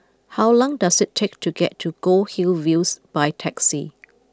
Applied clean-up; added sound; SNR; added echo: none; none; none; none.